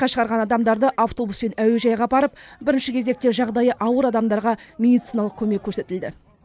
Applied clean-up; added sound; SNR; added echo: none; none; none; none.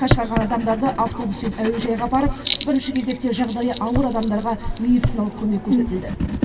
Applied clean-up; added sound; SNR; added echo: none; Writing; 3 dB; reverberation time 1.4 s.